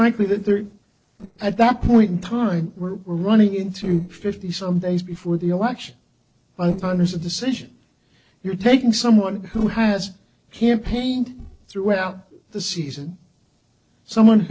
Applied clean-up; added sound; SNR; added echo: neural separator model SepFormer DNS4.